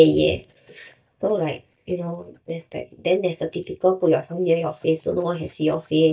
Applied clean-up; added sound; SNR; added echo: neural mask model DeepFilterNet 3.